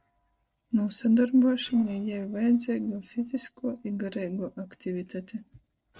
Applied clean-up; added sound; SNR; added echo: neural separator model SepFormer DNS4.